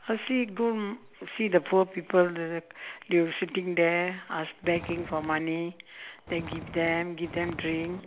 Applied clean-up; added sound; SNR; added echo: none; Walk, footsteps; 12 dB; none.